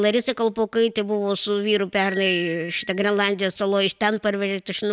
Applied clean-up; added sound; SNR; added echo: none; Bicycle bell; 15 dB; none.